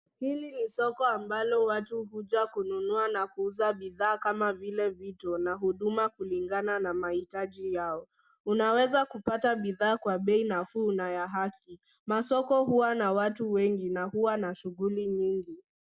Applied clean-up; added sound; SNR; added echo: none; none; none; none.